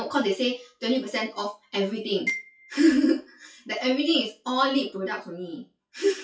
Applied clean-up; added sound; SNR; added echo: classical method WPE with log-MMSE.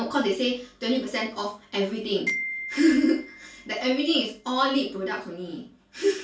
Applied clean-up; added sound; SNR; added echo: none; Glockenspiel; 11 dB; reverberation time 0.3 s.